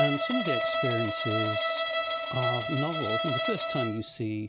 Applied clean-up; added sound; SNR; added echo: none; Bowed string instrument; -4 dB; none.